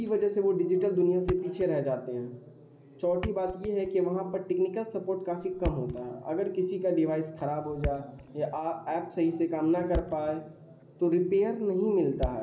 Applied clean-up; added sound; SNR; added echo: none; Thump, thud; 13 dB; none.